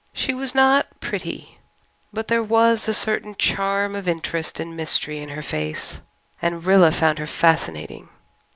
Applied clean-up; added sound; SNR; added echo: none; none; none; none.